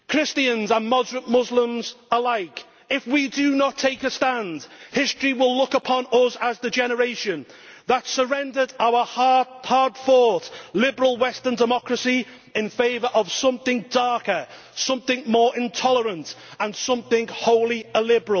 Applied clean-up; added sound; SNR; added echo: none; none; none; none.